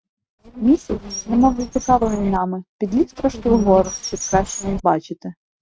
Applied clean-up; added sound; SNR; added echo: neural mask model RNNoise.